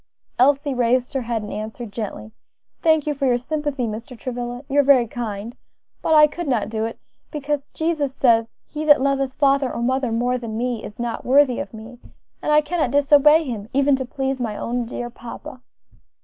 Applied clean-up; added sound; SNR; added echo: none; none; none; none.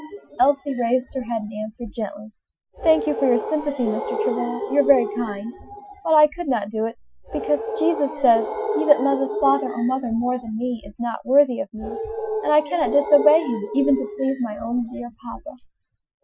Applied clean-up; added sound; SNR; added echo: classical method Wiener filter.